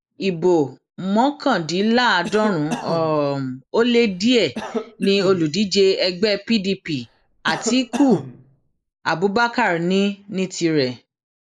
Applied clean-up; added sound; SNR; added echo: neural mask model Resemble Enhance denoiser.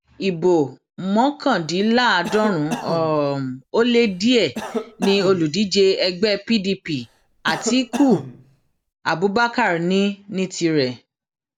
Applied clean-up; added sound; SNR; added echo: none; Cough; 11 dB; none.